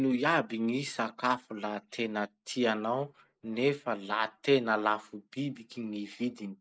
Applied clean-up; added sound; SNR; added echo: neural mask model Resemble Enhance denoiser.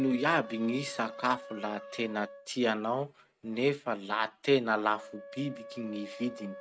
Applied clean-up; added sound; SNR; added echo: none; Wind instrument, woodwind instrument; 16 dB; none.